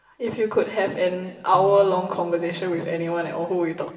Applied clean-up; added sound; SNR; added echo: none; Electric guitar; 16 dB; reverberation time 2.1 s.